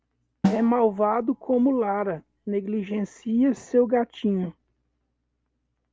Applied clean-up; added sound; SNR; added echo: none; Snare drum; 9 dB; none.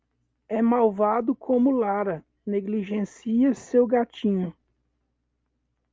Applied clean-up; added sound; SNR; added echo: none; none; none; none.